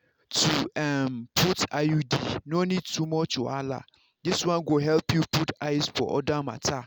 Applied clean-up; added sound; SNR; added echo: none; none; none; none.